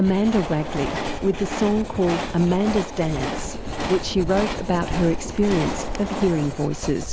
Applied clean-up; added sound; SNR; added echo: none; Train + Writing; 6 dB; none.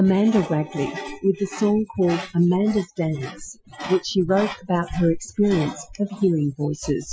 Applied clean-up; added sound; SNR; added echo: classical method Wiener filter.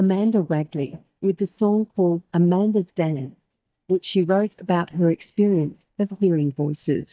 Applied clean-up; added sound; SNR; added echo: neural mask model DeepFilterNet 3.